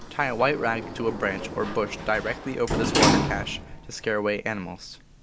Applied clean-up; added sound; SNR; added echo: none; Sliding door; 1 dB; none.